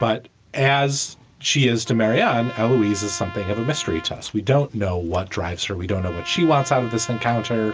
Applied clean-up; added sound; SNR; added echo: none; Trumpet; 18 dB; none.